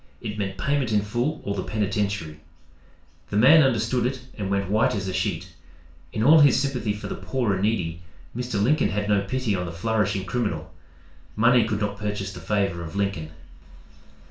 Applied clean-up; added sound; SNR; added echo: none; none; none; reverberation time 0.3 s.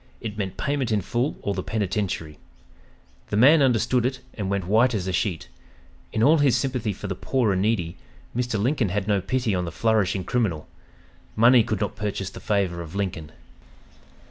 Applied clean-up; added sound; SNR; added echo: none; none; none; none.